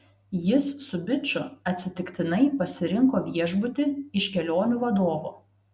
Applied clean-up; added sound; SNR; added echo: none; none; none; none.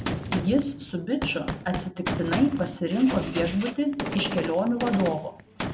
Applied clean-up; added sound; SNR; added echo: none; Gunshot, gunfire; 6 dB; none.